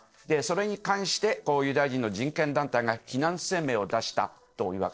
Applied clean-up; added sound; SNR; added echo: neural separator model SepFormer DNS4.